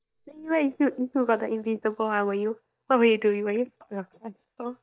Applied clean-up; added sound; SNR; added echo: neural mask model DeepFilterNet 3.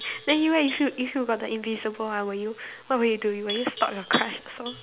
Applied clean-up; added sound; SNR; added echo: none; Livestock, farm animals, working animals; 14 dB; none.